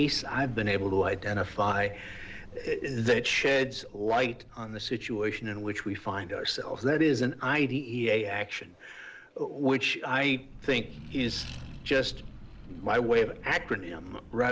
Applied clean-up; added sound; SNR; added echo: none; Accelerating, revving, vroom; 17 dB; none.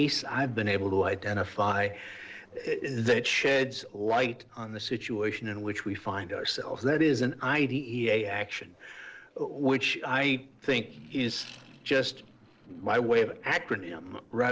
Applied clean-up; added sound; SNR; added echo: neural separator model SepFormer DNS4.